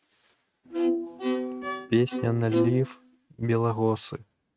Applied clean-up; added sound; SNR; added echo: neural mask model RNNoise.